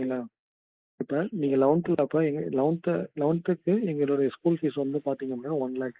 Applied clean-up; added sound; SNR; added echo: neural mask model Resemble Enhance denoiser.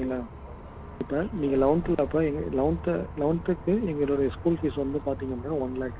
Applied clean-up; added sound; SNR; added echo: none; Bus; 12 dB; none.